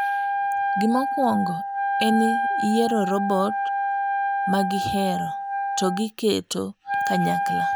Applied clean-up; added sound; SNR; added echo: none; Wind instrument, woodwind instrument; -1 dB; none.